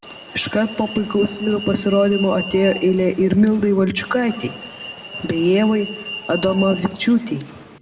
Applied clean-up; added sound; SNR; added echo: none; Alarm; 14 dB; reverberation time 1.0 s.